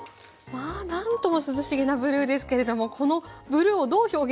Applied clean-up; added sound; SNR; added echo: none; none; none; none.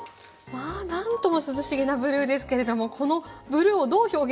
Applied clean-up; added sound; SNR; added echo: none; none; none; reverberation time 1.0 s.